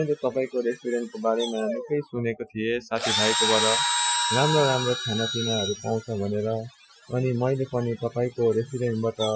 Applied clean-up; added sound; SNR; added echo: classical method Wiener filter.